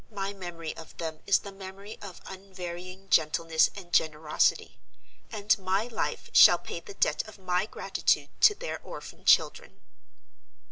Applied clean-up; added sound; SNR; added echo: none; none; none; none.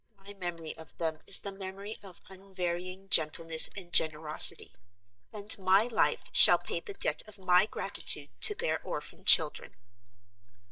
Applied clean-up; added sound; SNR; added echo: neural mask model DeepFilterNet 3.